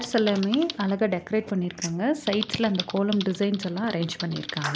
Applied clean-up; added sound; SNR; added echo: none; Typing; 12 dB; none.